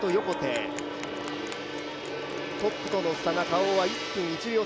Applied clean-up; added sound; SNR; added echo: none; Gong; 4 dB; none.